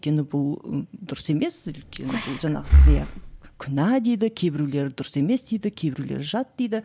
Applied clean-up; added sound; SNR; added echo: none; Breathing; -5 dB; none.